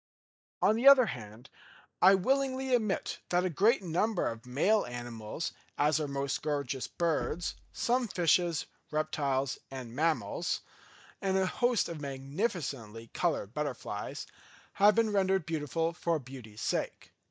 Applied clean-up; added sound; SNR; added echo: neural mask model DeepFilterNet 3.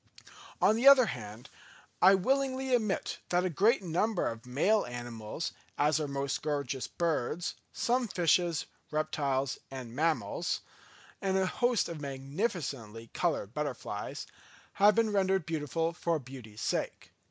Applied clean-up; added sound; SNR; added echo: none; none; none; none.